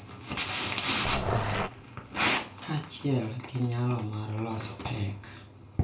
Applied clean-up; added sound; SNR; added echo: none; Growling; -1 dB; reverberation time 0.3 s.